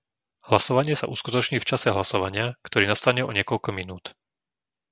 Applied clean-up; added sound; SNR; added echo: none; none; none; none.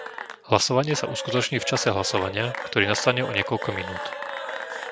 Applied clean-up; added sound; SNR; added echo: none; Applause / Cheering / Clapping; 8 dB; none.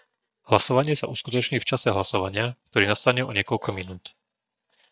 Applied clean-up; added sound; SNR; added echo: neural mask model DeepFilterNet 3.